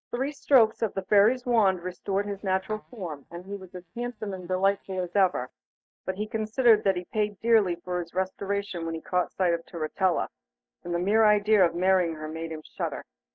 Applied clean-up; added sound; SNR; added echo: neural mask model DeepFilterNet 3.